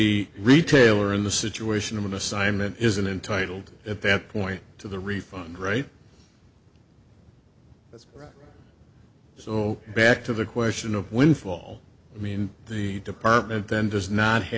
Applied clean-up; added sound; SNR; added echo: none; none; none; none.